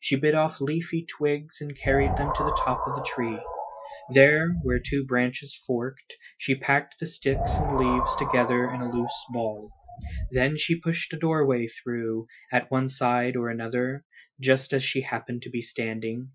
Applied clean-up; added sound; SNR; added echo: classical method Wiener filter.